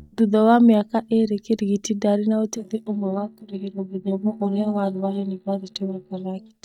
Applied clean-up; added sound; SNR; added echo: neural mask model DeepFilterNet 3.